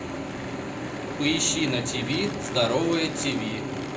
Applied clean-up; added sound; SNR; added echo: none; Mechanisms; 17 dB; reverberation time 0.4 s.